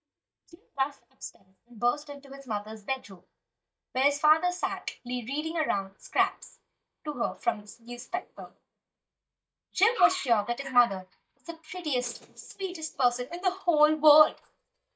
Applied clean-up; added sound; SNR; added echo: neural mask model DeepFilterNet 3.